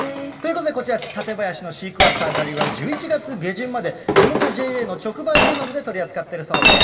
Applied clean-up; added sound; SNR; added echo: none; Chink, clink; -3 dB; reverberation time 2.2 s.